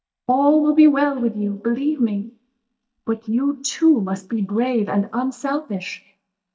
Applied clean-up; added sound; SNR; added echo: neural mask model DeepFilterNet 3.